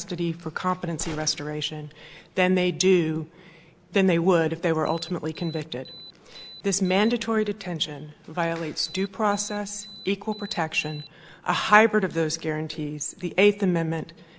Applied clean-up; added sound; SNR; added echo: none; Alarm + Gunshot, gunfire; 19 dB; none.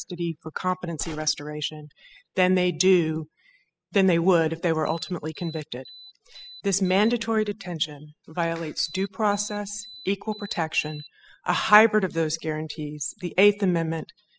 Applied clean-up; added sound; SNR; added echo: classical method spectral subtraction.